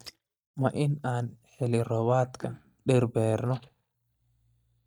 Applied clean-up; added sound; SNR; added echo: neural mask model DeepFilterNet 3.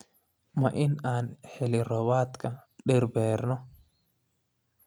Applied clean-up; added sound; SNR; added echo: none; none; none; none.